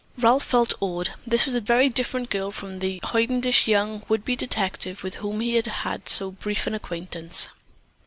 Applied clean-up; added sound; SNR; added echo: none; none; none; none.